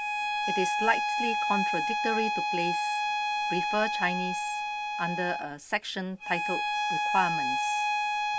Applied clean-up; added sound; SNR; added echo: none; Bowed string instrument; -4 dB; none.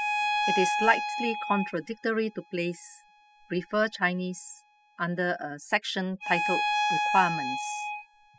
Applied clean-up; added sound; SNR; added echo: classical method spectral subtraction.